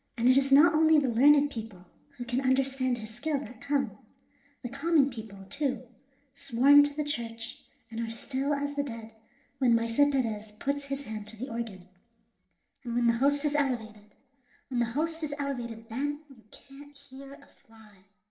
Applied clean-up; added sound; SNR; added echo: none; none; none; reverberation time 0.6 s.